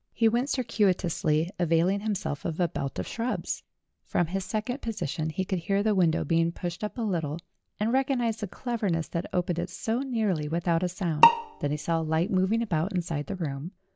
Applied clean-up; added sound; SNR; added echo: none; Bowed string instrument; 0 dB; none.